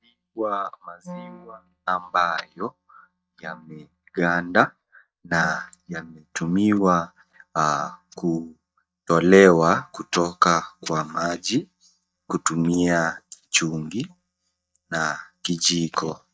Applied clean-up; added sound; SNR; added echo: neural mask model DeepFilterNet 3.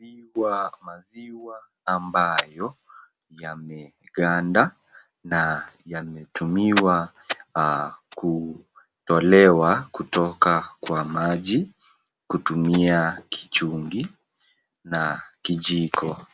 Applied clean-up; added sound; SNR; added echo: none; none; none; none.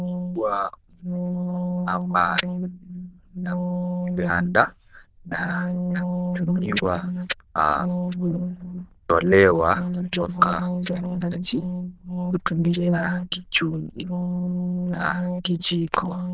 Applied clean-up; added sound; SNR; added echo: neural diffusion model UNIVERSE++.